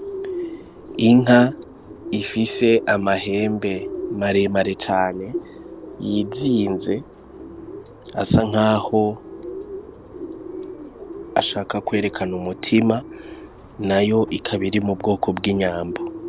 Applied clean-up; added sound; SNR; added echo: none; Bird; 12 dB; none.